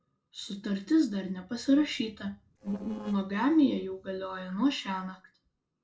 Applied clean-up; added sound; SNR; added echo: neural separator model SepFormer DNS4.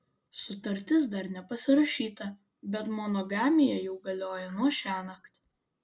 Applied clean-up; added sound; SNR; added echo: none; none; none; none.